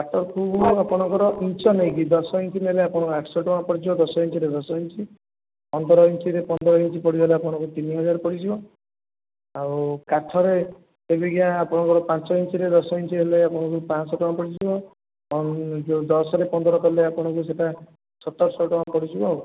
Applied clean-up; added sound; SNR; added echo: none; none; none; none.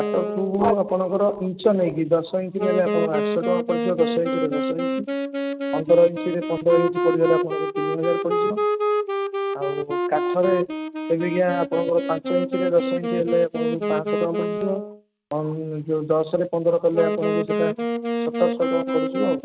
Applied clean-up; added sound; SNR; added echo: neural mask model RNNoise.